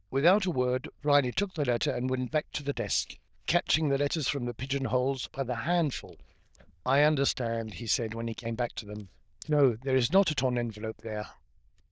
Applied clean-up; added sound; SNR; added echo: neural diffusion model UNIVERSE++.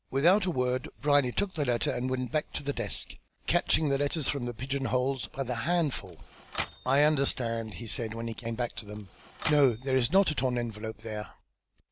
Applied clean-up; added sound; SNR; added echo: none; Typewriter; 14 dB; none.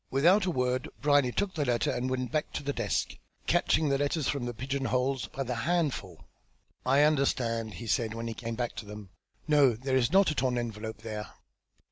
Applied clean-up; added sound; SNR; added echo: none; none; none; none.